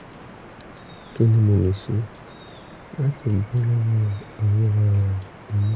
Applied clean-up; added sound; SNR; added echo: none; Drip; 20 dB; none.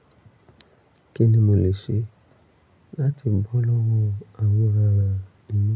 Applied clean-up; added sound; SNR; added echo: none; none; none; none.